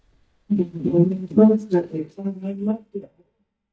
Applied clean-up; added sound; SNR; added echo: neural mask model DeepFilterNet 3.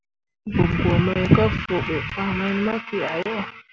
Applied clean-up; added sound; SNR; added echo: none; none; none; none.